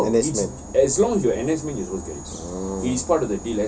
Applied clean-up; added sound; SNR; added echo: none; none; none; none.